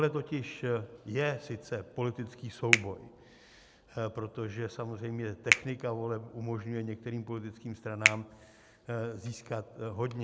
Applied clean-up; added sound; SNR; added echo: none; Finger snapping; 0 dB; none.